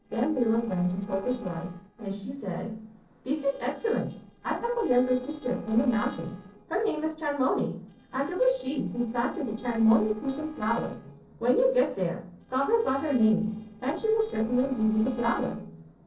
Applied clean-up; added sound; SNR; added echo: neural separator model SepFormer DNS4.